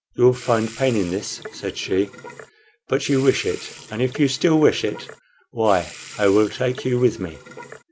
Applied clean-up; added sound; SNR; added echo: none; Sink (filling or washing) / Water tap, faucet; 17 dB; none.